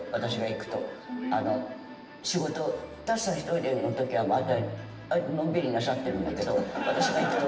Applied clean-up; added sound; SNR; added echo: none; Subway, metro, underground; 14 dB; reverberation time 1.2 s.